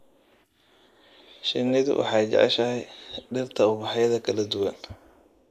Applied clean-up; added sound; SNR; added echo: neural mask model Resemble Enhance denoiser.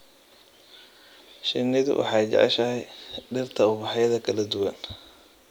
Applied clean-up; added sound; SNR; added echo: none; none; none; none.